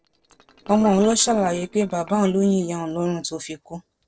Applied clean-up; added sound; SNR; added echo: neural separator model SepFormer DNS4.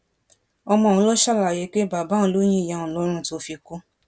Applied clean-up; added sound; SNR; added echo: none; none; none; none.